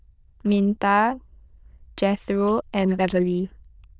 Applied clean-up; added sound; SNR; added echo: neural diffusion model UNIVERSE++.